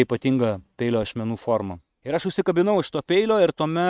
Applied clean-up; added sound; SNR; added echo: neural mask model RNNoise.